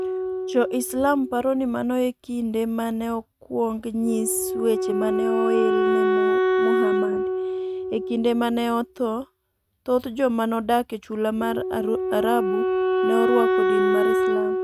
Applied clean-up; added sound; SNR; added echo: neural mask model RNNoise.